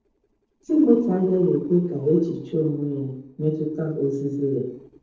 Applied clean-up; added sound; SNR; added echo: neural separator model SepFormer DNS4.